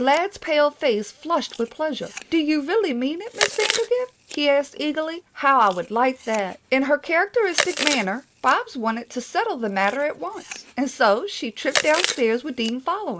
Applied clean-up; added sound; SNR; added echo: none; Chewing, mastication; 10 dB; none.